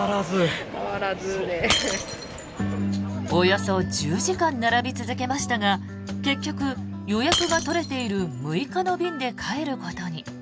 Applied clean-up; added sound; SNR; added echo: none; Shatter; 11 dB; none.